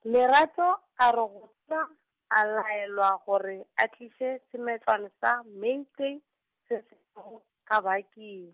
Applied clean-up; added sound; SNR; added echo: none; none; none; none.